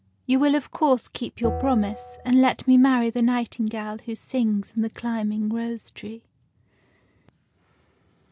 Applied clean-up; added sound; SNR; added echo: none; Bell; 12 dB; none.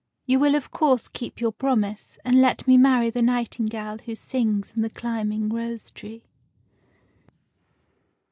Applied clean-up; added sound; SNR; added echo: neural mask model Resemble Enhance denoiser.